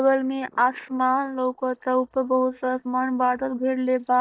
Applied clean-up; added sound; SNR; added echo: neural mask model DeepFilterNet 3.